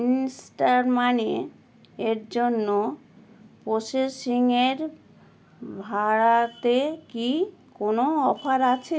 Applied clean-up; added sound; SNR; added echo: none; none; none; none.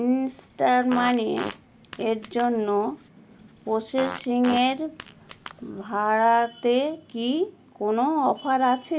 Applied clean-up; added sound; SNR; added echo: none; Fart; 14 dB; none.